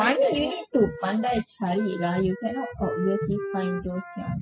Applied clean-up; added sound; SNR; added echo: classical method spectral subtraction.